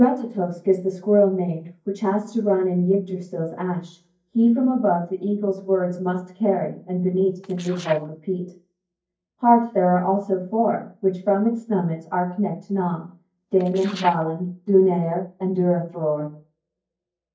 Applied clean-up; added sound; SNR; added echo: neural mask model DeepFilterNet 3.